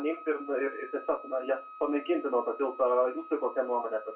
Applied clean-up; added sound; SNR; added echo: none; Wind instrument, woodwind instrument; 16 dB; reverberation time 0.2 s.